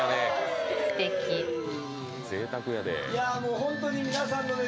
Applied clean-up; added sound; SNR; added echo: none; none; none; none.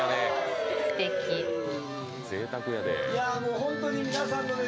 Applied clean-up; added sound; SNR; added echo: none; Wind instrument, woodwind instrument; 8 dB; none.